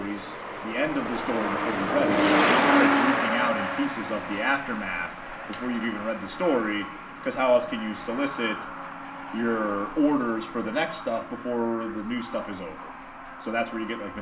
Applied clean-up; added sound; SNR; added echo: none; Truck; 0 dB; reverberation time 1.7 s.